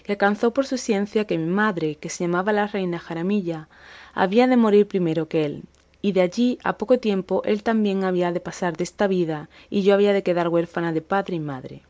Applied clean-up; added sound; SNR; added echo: none; none; none; none.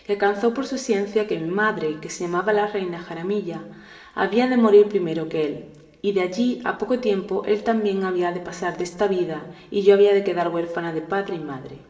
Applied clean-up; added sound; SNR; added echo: none; none; none; reverberation time 0.8 s.